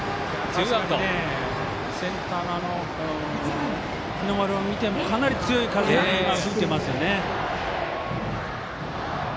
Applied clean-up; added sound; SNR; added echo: none; none; none; none.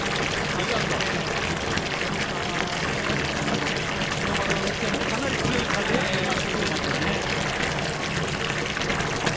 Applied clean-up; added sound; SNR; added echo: none; Fill (with liquid) / Bathtub (filling or washing) / Water tap, faucet; -5 dB; none.